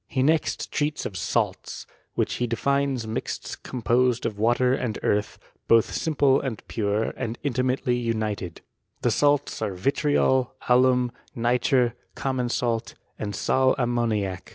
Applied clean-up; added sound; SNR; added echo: none; none; none; none.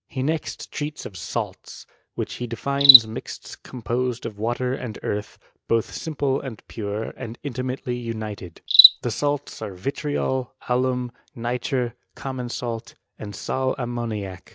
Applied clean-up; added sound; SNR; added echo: neural mask model RNNoise.